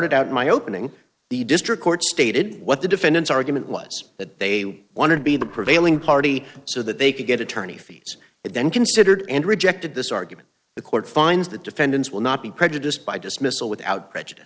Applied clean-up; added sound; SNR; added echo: neural separator model SepFormer DNS4.